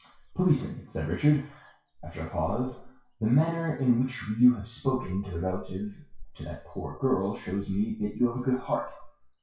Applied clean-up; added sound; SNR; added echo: classical method WPE with log-MMSE.